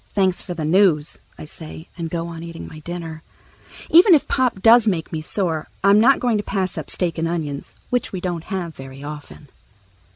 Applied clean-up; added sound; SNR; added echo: none; none; none; none.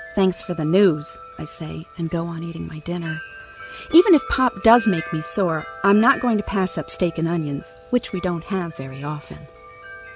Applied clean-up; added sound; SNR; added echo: none; Wind chime; 16 dB; none.